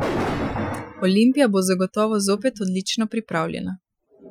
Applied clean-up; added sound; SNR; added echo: classical method Wiener filter.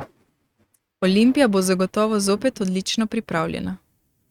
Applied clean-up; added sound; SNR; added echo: neural mask model RNNoise.